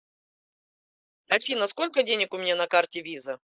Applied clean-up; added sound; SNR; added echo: neural mask model Resemble Enhance denoiser.